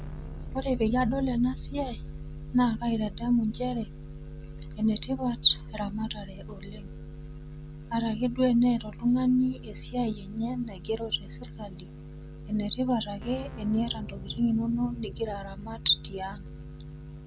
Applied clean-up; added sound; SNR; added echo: none; Keyboard (musical); 15 dB; none.